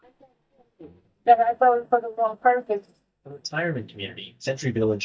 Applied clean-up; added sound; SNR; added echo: neural mask model DeepFilterNet 3.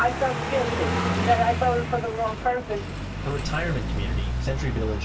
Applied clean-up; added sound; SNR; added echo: none; Car passing by; 1 dB; reverberation time 0.2 s.